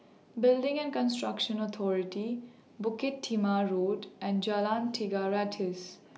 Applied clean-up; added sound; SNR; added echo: none; none; none; none.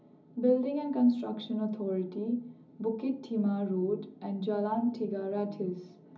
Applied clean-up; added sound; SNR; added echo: none; none; none; reverberation time 0.4 s.